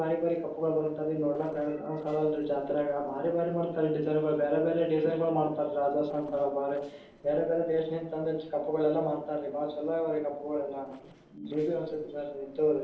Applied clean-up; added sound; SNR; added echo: neural separator model SepFormer DNS4.